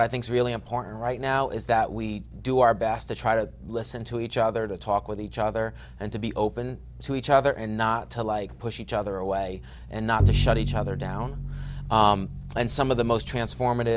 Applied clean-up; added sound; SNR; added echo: none; Bowed string instrument; 2 dB; none.